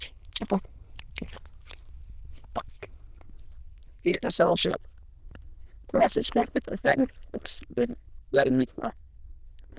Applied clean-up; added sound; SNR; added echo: neural diffusion model UNIVERSE++.